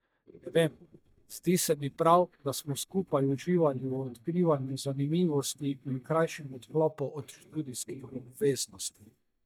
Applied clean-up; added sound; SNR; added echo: neural mask model DeepFilterNet 3.